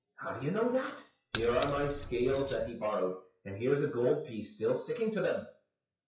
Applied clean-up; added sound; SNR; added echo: classical method WPE with log-MMSE.